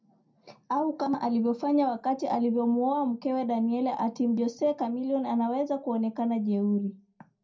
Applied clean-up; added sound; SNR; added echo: none; none; none; reverberation time 0.2 s.